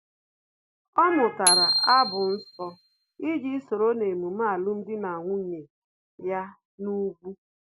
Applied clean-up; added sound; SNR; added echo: none; Bicycle bell; 1 dB; none.